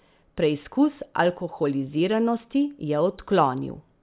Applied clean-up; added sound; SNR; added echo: none; none; none; none.